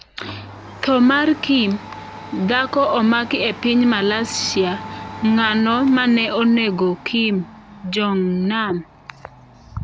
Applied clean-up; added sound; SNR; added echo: none; Domestic sounds, home sounds; 16 dB; none.